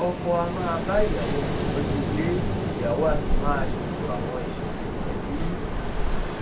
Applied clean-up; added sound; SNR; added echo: none; Ocean; -4 dB; reverberation time 0.2 s.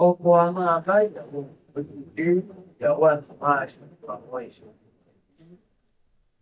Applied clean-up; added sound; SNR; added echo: neural mask model DeepFilterNet 3.